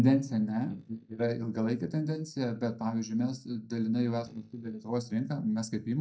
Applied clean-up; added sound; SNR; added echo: neural mask model DeepFilterNet 3.